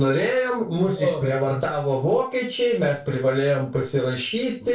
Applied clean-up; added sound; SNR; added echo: none; none; none; reverberation time 0.3 s.